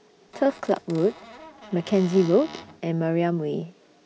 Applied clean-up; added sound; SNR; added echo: none; Squeak / Cupboard open or close; 18 dB; none.